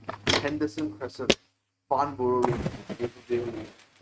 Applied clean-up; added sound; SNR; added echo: neural mask model RNNoise.